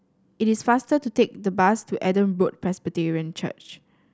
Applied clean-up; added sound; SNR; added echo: none; none; none; none.